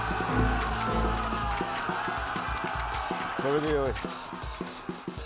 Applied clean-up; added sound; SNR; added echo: none; Drum kit; 8 dB; none.